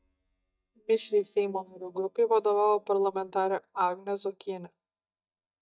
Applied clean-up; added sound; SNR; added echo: neural mask model DeepFilterNet 3.